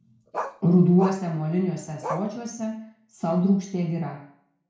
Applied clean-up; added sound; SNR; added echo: none; Bark; 12 dB; reverberation time 0.5 s.